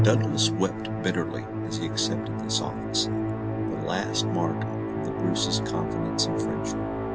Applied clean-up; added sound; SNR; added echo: none; Musical instrument; -3 dB; none.